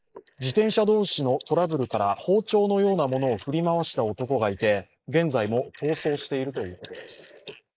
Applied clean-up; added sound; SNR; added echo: neural mask model Resemble Enhance denoiser.